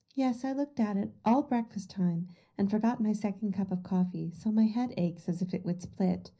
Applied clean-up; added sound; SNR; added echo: none; none; none; reverberation time 0.5 s.